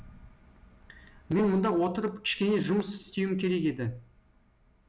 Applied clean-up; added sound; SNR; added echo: none; none; none; none.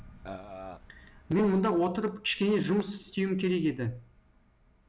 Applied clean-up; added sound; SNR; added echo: none; Burping, eructation; 13 dB; none.